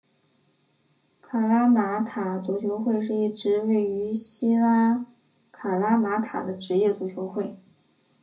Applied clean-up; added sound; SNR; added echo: none; none; none; reverberation time 0.4 s.